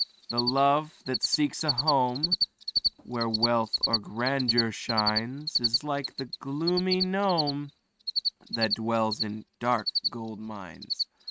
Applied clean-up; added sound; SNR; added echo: neural mask model RNNoise.